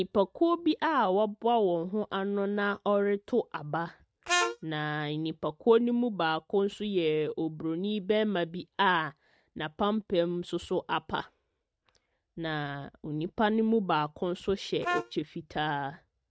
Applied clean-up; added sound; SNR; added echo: neural mask model RNNoise.